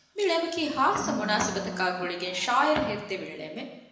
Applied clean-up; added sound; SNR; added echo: none; Livestock, farm animals, working animals; 14 dB; reverberation time 0.9 s.